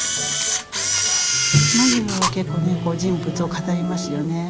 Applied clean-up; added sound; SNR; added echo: none; Camera + Microwave oven; -3 dB; none.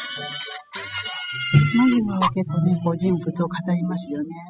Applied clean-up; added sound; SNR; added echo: classical method spectral subtraction.